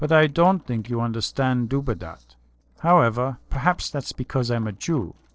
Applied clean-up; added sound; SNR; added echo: neural separator model SepFormer DNS4.